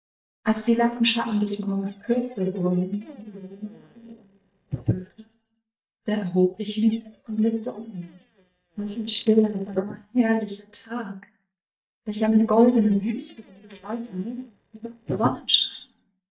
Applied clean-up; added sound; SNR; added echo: neural mask model DeepFilterNet 3.